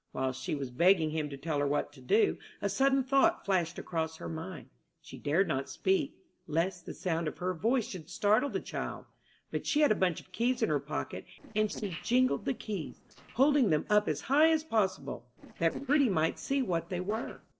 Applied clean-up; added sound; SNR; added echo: neural separator model SepFormer DNS4.